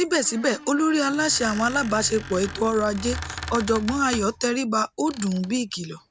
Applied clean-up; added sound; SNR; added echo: none; Squeak; 14 dB; none.